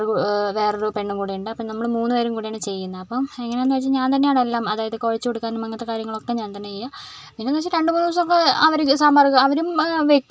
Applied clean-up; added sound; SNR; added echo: none; none; none; none.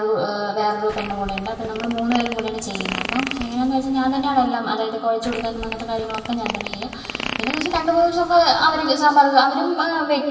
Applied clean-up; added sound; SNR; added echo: none; Fart; 10 dB; reverberation time 2.9 s.